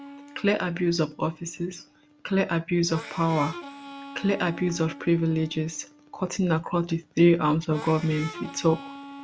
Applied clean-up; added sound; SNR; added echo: none; Harmonica; 17 dB; none.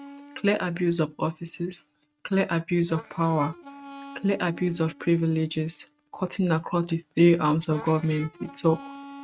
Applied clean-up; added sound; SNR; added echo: neural mask model RNNoise.